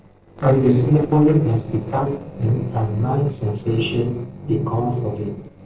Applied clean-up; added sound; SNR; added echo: neural separator model SepFormer DNS4.